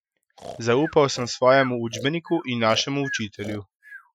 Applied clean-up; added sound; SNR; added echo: classical method Wiener filter.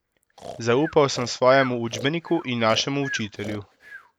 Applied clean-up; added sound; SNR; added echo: none; Breathing; 15 dB; none.